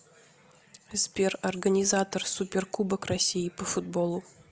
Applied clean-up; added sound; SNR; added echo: none; none; none; none.